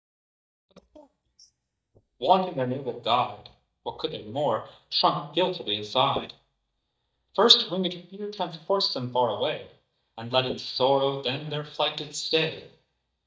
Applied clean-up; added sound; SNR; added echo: neural mask model DeepFilterNet 3.